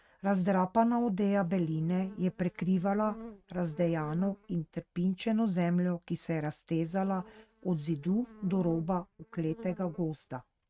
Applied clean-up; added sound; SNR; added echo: neural mask model RNNoise.